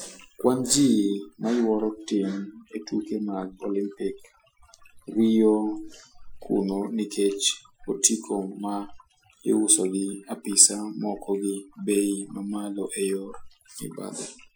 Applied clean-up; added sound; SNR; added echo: classical method Wiener filter.